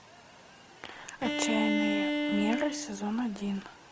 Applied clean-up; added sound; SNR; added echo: none; Bowed string instrument; -1 dB; none.